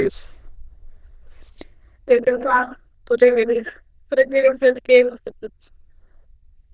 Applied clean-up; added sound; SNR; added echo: neural diffusion model UNIVERSE++.